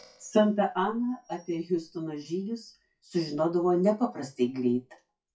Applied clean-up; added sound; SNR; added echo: classical method WPE with log-MMSE.